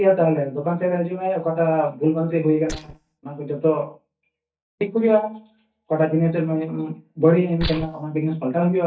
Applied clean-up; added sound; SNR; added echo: neural mask model DeepFilterNet 3.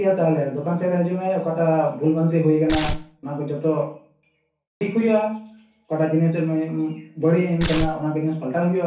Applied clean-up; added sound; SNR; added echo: none; Tearing; 4 dB; reverberation time 0.6 s.